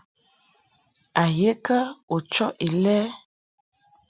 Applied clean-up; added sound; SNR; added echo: none; none; none; none.